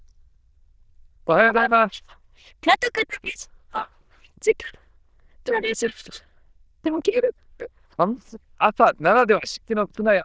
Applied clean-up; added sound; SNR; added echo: neural diffusion model UNIVERSE++.